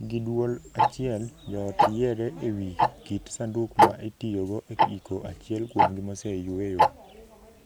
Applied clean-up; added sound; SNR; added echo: none; Tick-tock; -3 dB; none.